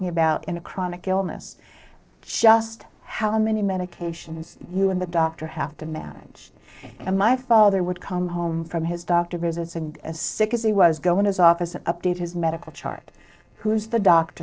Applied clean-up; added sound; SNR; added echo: neural separator model SepFormer DNS4.